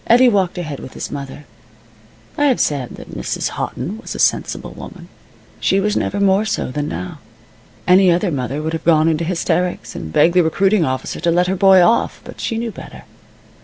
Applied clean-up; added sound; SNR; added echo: none; none; none; none.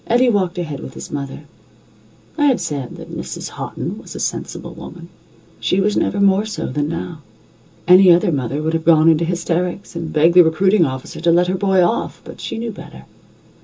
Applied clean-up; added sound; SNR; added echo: none; none; none; reverberation time 0.2 s.